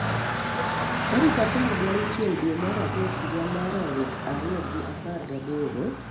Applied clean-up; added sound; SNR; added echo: none; Traffic noise, roadway noise; 1 dB; reverberation time 0.5 s.